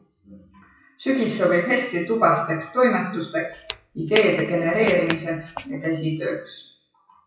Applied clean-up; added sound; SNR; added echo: classical method WPE with log-MMSE.